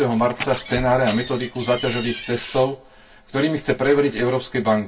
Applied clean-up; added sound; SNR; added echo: none; Door; 13 dB; reverberation time 0.1 s.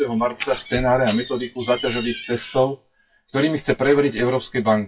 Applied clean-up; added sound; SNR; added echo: classical method WPE with log-MMSE.